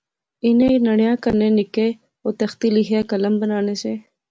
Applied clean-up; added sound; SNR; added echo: none; none; none; none.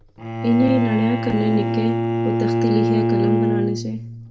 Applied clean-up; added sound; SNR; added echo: none; Bowed string instrument; -1 dB; reverberation time 0.4 s.